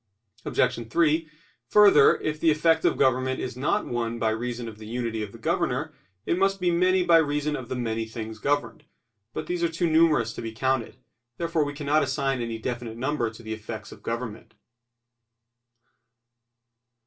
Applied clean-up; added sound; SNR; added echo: none; none; none; reverberation time 0.2 s.